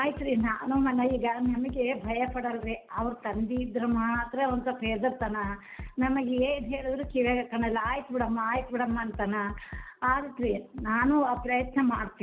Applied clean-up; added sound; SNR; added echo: none; Bass drum; 14 dB; none.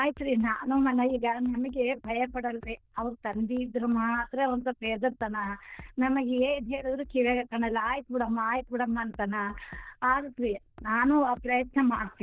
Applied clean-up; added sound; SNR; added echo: neural diffusion model UNIVERSE++.